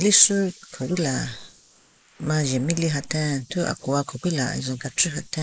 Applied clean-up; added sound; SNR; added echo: neural mask model Resemble Enhance denoiser.